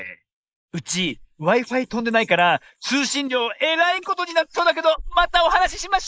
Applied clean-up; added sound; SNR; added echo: neural mask model Resemble Enhance denoiser.